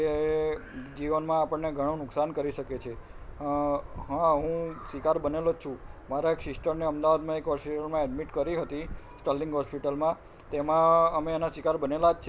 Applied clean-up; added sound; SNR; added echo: none; none; none; none.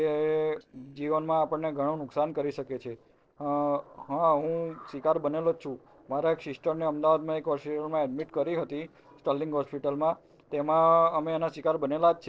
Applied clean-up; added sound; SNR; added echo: neural separator model SepFormer DNS4.